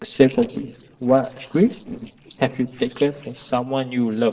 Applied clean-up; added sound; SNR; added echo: neural separator model SepFormer DNS4.